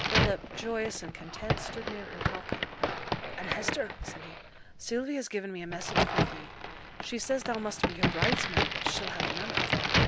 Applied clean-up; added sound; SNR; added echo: none; Crack; -5 dB; none.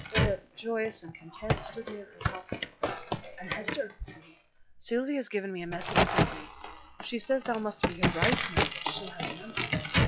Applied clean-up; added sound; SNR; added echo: classical method log-MMSE.